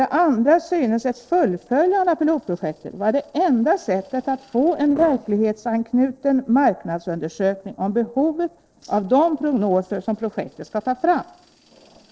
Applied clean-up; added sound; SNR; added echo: neural separator model SepFormer DNS4.